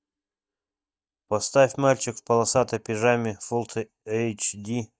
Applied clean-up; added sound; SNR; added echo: neural mask model DeepFilterNet 3.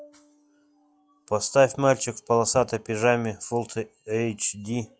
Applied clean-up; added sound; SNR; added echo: classical method log-MMSE.